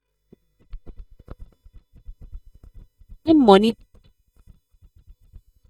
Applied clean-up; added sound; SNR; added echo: neural mask model DeepFilterNet 3.